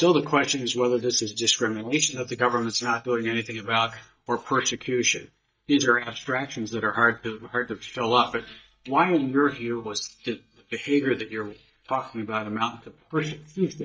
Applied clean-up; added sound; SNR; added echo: neural mask model DeepFilterNet 3.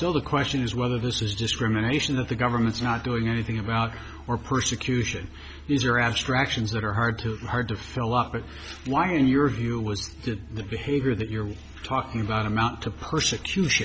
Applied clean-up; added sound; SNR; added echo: none; none; none; none.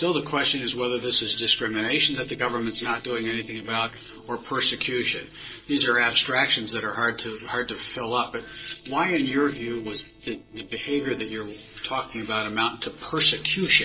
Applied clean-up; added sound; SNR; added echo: neural separator model SepFormer DNS4.